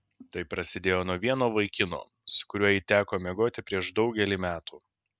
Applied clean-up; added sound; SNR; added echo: none; none; none; none.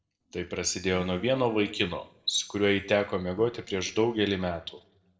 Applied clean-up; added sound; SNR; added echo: neural separator model SepFormer DNS4.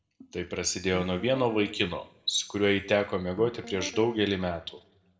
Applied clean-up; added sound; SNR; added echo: none; Guitar; 14 dB; reverberation time 0.5 s.